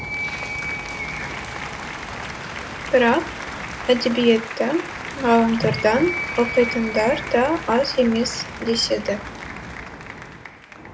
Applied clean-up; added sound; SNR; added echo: none; Animal + Applause; 8 dB; none.